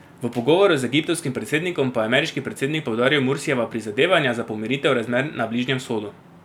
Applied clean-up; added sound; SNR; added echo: none; none; none; none.